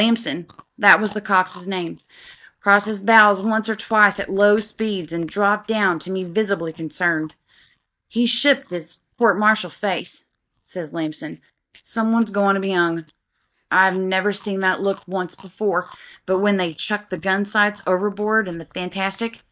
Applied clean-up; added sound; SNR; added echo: neural mask model DeepFilterNet 3.